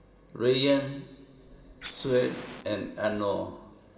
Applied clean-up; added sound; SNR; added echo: none; Fire; 18 dB; reverberation time 1.7 s.